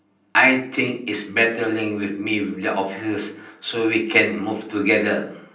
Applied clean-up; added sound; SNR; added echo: none; none; none; reverberation time 0.6 s.